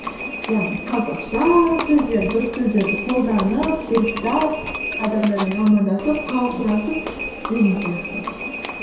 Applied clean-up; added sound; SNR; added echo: none; Livestock, farm animals, working animals; 8 dB; reverberation time 0.7 s.